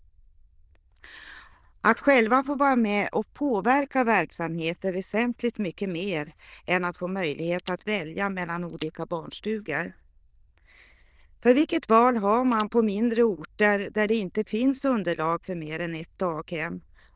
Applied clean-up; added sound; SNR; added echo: neural diffusion model UNIVERSE++.